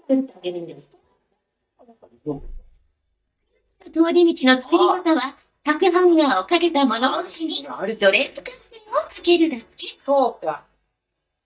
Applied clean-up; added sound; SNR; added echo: neural mask model DeepFilterNet 3.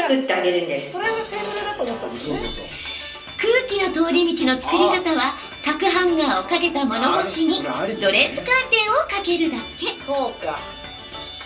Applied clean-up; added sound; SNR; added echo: none; Purr; 19 dB; reverberation time 0.3 s.